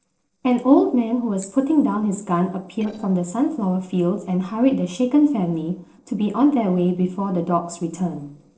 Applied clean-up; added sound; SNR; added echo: neural separator model SepFormer DNS4.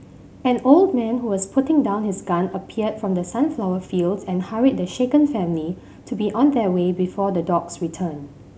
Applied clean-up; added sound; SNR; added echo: none; none; none; none.